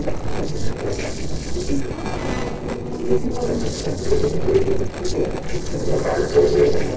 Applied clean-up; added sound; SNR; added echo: neural separator model SepFormer DNS4.